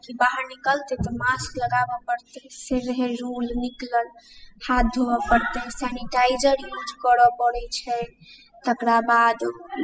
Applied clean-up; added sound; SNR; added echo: classical method spectral subtraction.